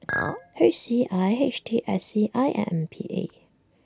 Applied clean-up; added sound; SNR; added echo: none; Chink, clink; 6 dB; none.